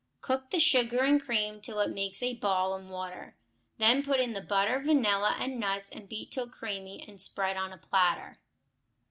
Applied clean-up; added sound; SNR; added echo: none; none; none; none.